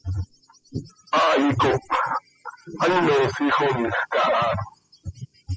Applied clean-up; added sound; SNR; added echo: classical method spectral subtraction.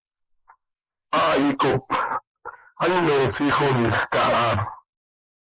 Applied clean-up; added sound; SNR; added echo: neural mask model Resemble Enhance denoiser.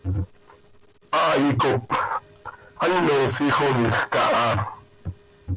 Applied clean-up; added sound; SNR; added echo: none; none; none; none.